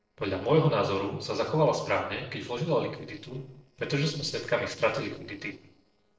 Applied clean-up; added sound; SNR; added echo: neural separator model SepFormer DNS4.